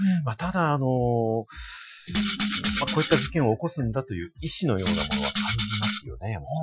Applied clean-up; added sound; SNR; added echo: classical method Wiener filter.